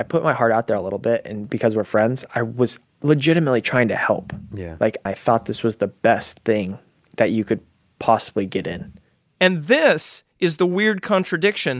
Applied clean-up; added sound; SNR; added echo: none; none; none; none.